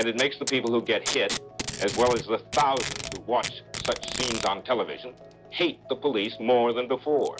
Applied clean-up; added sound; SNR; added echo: none; Packing tape, duct tape; 10 dB; none.